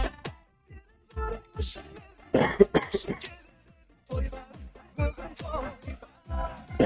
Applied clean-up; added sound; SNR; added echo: neural mask model RNNoise.